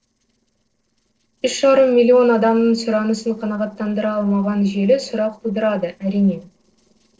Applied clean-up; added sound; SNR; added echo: neural separator model SepFormer DNS4.